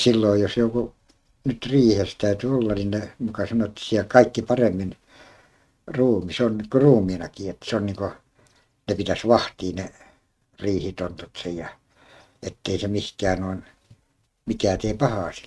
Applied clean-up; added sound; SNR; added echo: neural mask model RNNoise.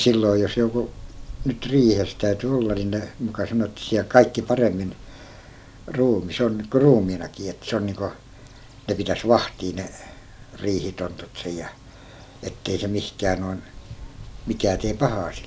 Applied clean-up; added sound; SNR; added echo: none; Bird vocalization, bird call, bird song; 18 dB; none.